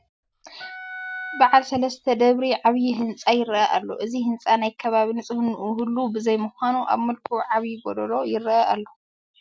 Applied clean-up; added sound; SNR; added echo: none; Wind instrument, woodwind instrument; 13 dB; none.